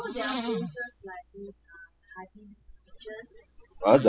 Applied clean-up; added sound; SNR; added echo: classical method spectral subtraction.